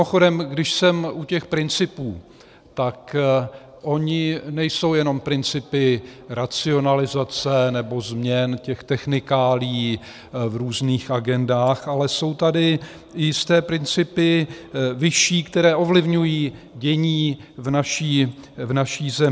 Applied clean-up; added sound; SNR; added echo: none; none; none; none.